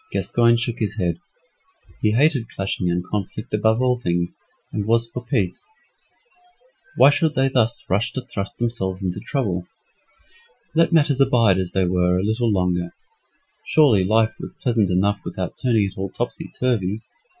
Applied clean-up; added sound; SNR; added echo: classical method Wiener filter.